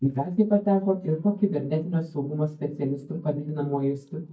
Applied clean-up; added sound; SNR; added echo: neural mask model DeepFilterNet 3.